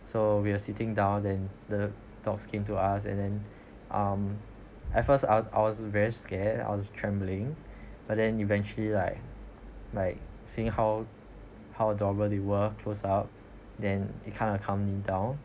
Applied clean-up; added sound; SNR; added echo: none; none; none; none.